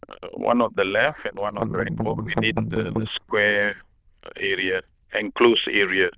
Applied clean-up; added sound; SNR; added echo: neural diffusion model UNIVERSE++.